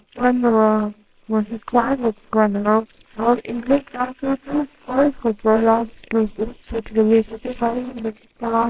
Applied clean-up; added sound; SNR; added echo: neural separator model SepFormer WHAMR!.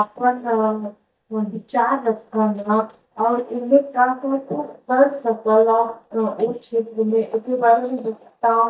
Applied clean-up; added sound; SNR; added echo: neural mask model DeepFilterNet 3.